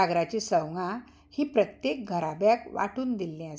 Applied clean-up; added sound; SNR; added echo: none; none; none; none.